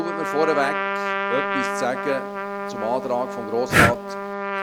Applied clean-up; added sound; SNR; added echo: none; Breathing + Trumpet; -2 dB; none.